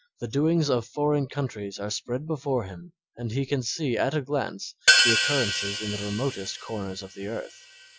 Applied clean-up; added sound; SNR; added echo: none; Hi-hat; -2 dB; none.